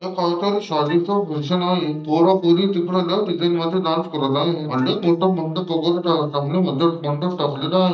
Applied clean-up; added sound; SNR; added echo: neural mask model DeepFilterNet 3.